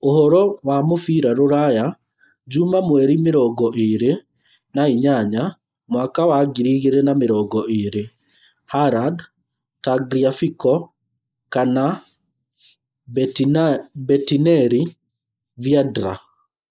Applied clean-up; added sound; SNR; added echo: neural mask model Resemble Enhance denoiser.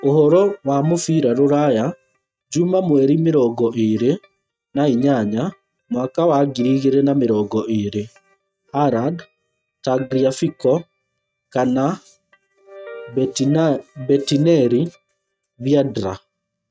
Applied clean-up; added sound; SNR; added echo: neural mask model RNNoise.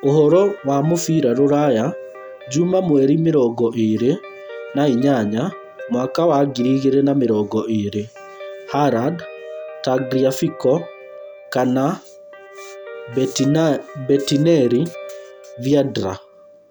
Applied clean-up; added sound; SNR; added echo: none; Guitar; 16 dB; none.